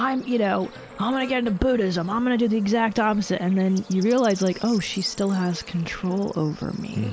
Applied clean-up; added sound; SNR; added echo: none; Bird / Insect; 19 dB; none.